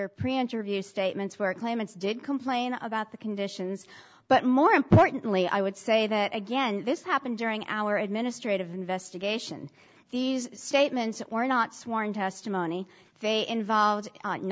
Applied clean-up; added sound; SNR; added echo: none; none; none; none.